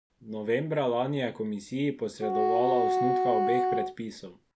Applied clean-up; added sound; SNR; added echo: none; Wind instrument, woodwind instrument; -2 dB; none.